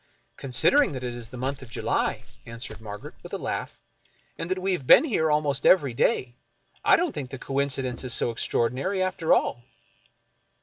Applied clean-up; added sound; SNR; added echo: none; Walk, footsteps; 11 dB; none.